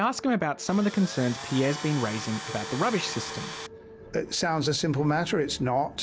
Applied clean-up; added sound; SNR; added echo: none; Tools; 10 dB; none.